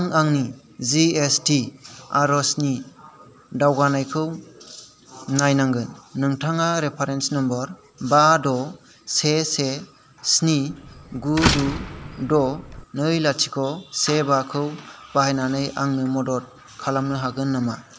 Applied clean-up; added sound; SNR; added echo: none; Slam; 4 dB; none.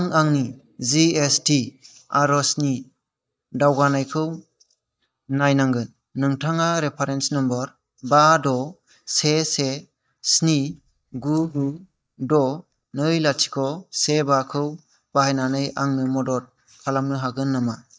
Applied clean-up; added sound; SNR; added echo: neural mask model DeepFilterNet 3.